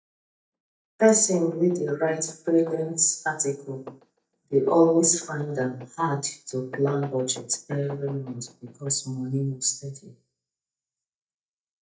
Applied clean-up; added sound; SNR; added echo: neural mask model DeepFilterNet 3.